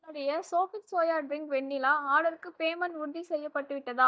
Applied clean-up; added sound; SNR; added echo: neural mask model DeepFilterNet 3.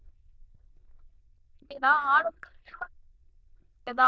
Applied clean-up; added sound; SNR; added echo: neural diffusion model UNIVERSE++.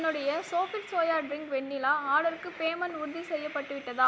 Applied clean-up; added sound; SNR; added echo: none; Train; 16 dB; none.